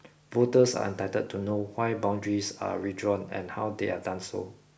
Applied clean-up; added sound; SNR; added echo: none; none; none; none.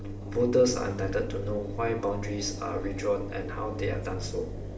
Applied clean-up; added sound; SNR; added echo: none; Engine; 5 dB; reverberation time 0.4 s.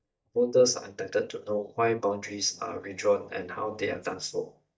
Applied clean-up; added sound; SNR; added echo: neural mask model DeepFilterNet 3.